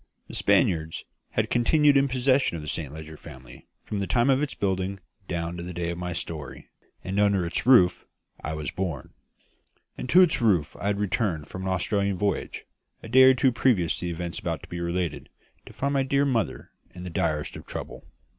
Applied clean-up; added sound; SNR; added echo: none; none; none; none.